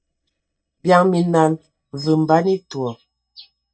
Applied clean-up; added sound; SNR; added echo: neural mask model DeepFilterNet 3.